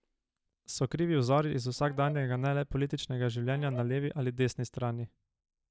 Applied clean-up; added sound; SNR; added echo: neural mask model DeepFilterNet 3.